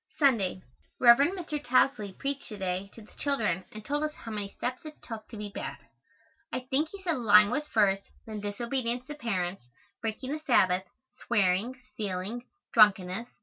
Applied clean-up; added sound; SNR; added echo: none; none; none; none.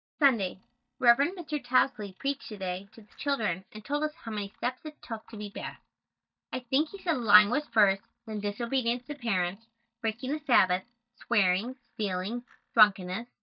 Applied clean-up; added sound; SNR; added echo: neural mask model DeepFilterNet 3.